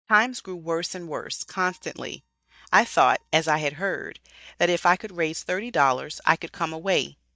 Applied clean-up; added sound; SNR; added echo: neural mask model DeepFilterNet 3.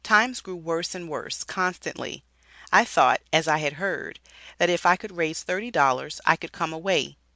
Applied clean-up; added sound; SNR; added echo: none; none; none; none.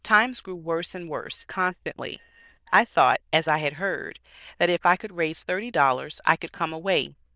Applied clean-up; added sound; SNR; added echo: neural diffusion model UNIVERSE++.